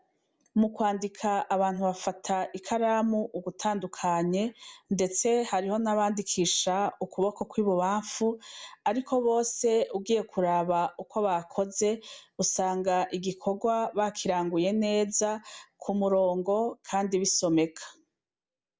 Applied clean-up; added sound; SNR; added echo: none; none; none; none.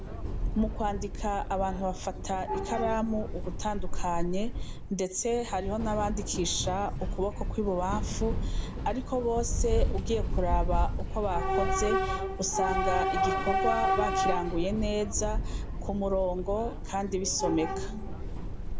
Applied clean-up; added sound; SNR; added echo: none; Subway, metro, underground / Train; -1 dB; none.